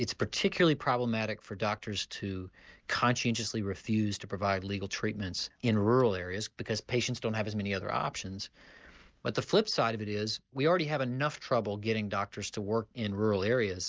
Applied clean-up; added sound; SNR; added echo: neural mask model DeepFilterNet 3.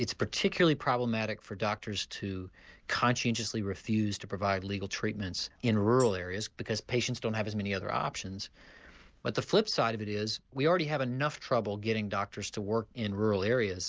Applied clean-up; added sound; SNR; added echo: none; Tambourine; 19 dB; none.